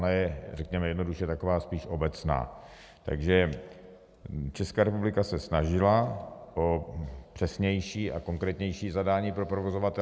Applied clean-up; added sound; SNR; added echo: none; none; none; none.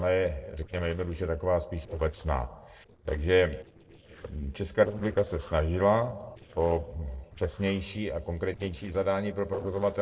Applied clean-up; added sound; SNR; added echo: neural separator model SepFormer DNS4.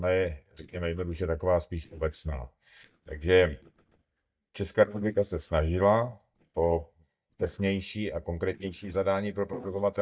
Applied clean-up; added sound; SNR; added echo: neural mask model DeepFilterNet 3.